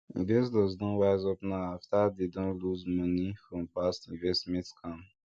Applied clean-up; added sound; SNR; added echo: none; none; none; none.